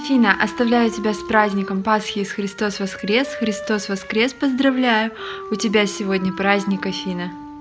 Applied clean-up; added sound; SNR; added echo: none; Wind instrument, woodwind instrument; 13 dB; none.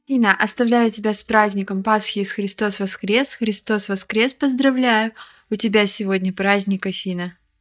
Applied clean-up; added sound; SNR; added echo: neural mask model DeepFilterNet 3.